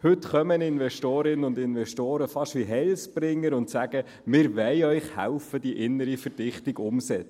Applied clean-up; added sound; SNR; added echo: none; none; none; none.